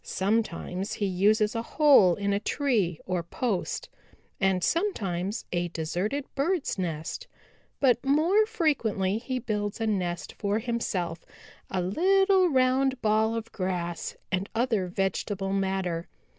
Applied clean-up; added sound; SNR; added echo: none; none; none; none.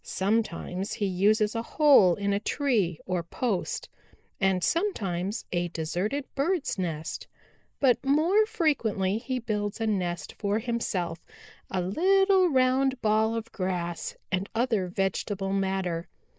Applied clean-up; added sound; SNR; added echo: neural mask model Resemble Enhance denoiser.